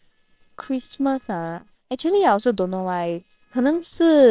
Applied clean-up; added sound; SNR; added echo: neural separator model SepFormer WHAMR!.